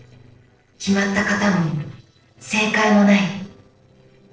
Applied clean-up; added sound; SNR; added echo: neural separator model SepFormer DNS4.